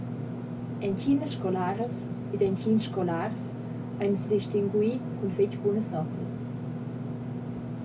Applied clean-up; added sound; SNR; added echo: none; Engine / Mechanisms; 4 dB; reverberation time 0.1 s.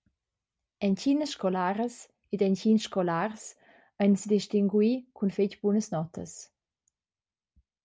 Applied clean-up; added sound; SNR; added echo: none; none; none; none.